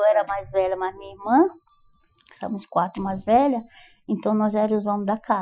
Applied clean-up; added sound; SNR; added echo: classical method Wiener filter.